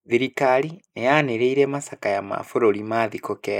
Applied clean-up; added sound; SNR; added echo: neural mask model Resemble Enhance denoiser.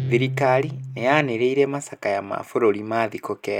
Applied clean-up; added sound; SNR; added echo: none; Guitar; 11 dB; none.